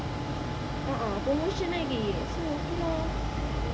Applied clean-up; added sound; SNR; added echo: none; Domestic sounds, home sounds; 9 dB; none.